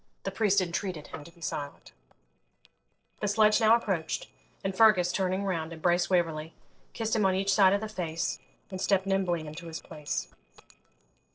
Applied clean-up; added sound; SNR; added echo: neural separator model SepFormer DNS4.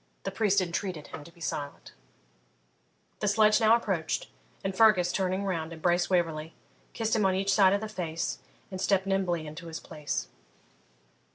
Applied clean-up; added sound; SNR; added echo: none; none; none; none.